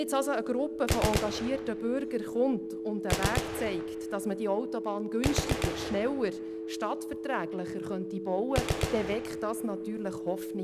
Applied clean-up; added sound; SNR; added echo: none; Gunshot, gunfire + Telephone; 2 dB; none.